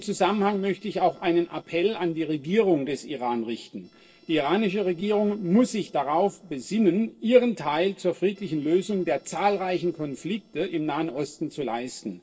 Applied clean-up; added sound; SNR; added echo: neural separator model SepFormer DNS4.